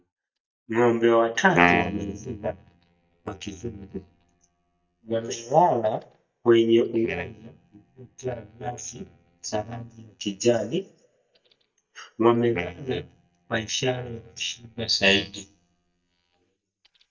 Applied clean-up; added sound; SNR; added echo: neural mask model DeepFilterNet 3.